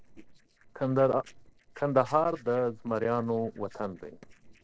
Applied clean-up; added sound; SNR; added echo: neural separator model SepFormer DNS4.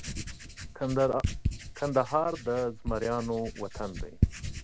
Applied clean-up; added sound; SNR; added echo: none; Writing; 3 dB; none.